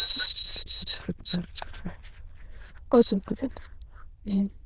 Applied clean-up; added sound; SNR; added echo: neural diffusion model UNIVERSE++.